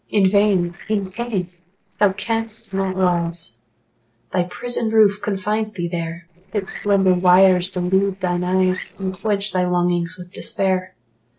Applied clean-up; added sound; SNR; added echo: neural separator model SepFormer DNS4.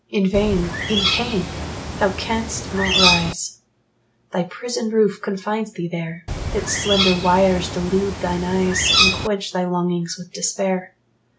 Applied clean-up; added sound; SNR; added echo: none; Bird; 0 dB; none.